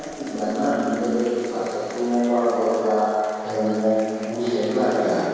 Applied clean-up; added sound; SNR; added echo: none; Applause / Crowd; 19 dB; reverberation time 2.2 s.